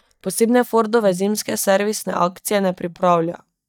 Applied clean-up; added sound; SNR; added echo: neural mask model DeepFilterNet 3.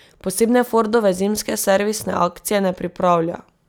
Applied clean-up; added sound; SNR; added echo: none; none; none; none.